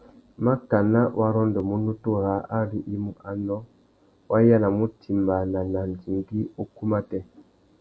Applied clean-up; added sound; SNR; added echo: none; none; none; none.